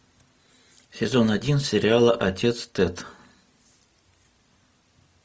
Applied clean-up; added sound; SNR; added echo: none; none; none; none.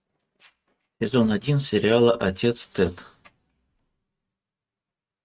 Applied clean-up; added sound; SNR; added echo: neural mask model RNNoise.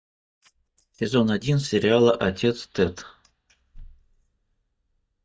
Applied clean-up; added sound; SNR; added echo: neural mask model DeepFilterNet 3.